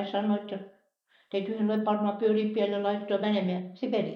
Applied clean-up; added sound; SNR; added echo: neural mask model Resemble Enhance denoiser.